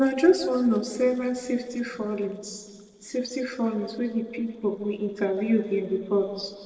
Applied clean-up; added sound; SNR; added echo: neural separator model SepFormer DNS4.